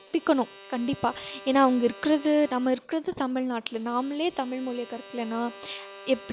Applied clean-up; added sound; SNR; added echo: none; Bowed string instrument; 19 dB; none.